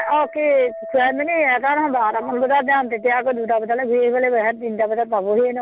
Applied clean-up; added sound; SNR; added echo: none; Chink, clink; 18 dB; none.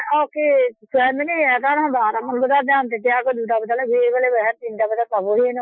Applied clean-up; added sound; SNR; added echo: classical method Wiener filter.